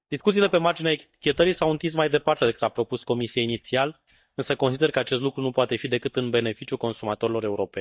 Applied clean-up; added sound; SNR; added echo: neural mask model DeepFilterNet 3.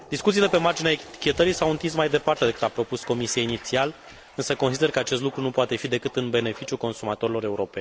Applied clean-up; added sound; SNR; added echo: none; Toilet flush; 19 dB; none.